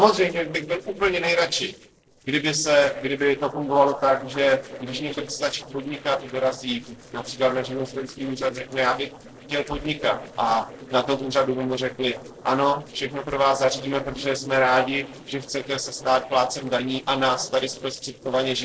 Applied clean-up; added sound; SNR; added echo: neural separator model SepFormer DNS4.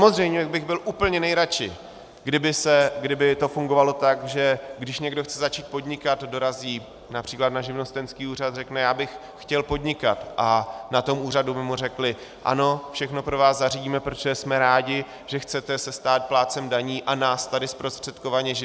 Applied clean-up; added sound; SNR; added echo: none; none; none; none.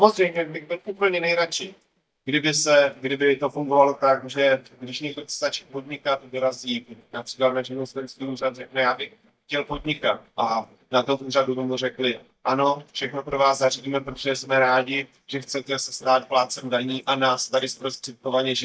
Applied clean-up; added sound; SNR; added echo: neural mask model DeepFilterNet 3.